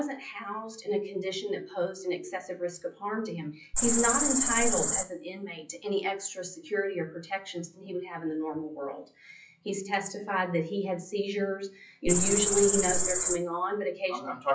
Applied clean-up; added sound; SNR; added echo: classical method WPE with log-MMSE.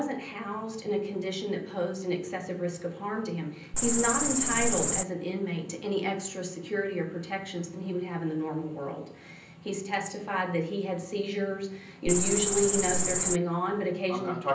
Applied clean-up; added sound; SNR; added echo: none; Cricket; -4 dB; reverberation time 0.6 s.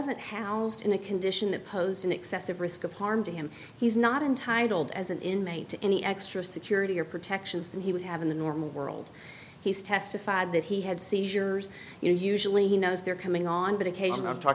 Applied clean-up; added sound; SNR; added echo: none; none; none; none.